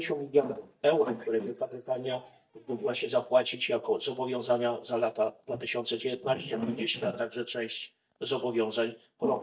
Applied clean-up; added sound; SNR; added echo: neural mask model DeepFilterNet 3.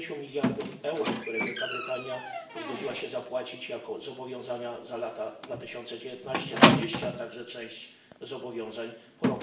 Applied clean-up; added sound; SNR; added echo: none; Squeak; -5 dB; reverberation time 0.7 s.